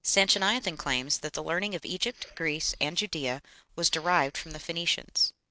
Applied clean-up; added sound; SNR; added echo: neural separator model SepFormer DNS4.